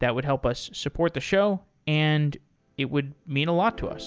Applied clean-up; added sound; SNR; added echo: none; none; none; none.